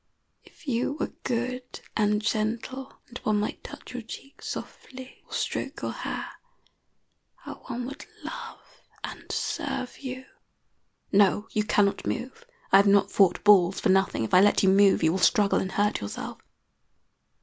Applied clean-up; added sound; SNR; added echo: none; none; none; none.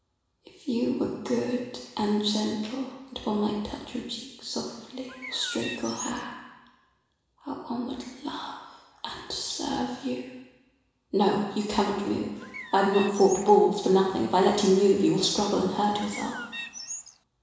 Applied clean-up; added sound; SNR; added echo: none; Bird; 12 dB; reverberation time 1.0 s.